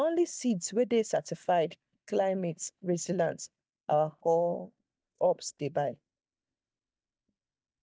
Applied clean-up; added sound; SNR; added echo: neural mask model DeepFilterNet 3.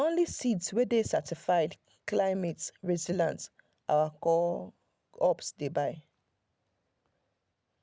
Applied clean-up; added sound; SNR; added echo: none; none; none; none.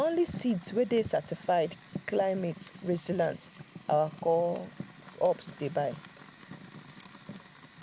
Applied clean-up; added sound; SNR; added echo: none; Fire; 15 dB; none.